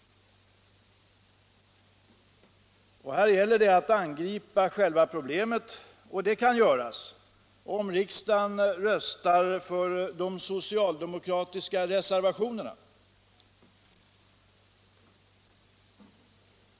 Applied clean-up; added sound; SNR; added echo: none; none; none; none.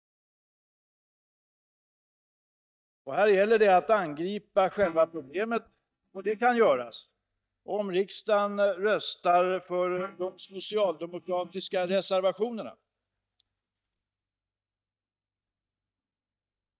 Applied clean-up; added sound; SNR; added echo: neural mask model DeepFilterNet 3.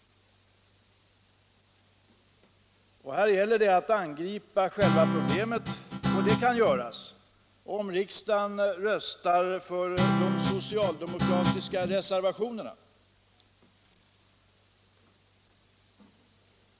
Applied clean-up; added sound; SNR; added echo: none; Guitar; -1 dB; none.